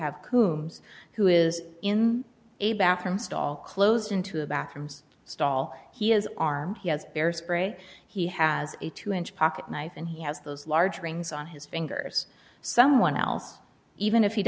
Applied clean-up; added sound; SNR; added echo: none; none; none; none.